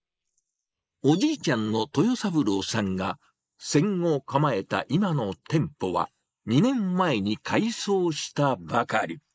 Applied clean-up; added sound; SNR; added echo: neural mask model Resemble Enhance denoiser.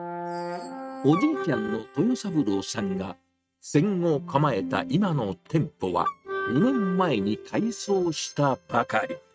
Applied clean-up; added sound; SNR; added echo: neural mask model RNNoise.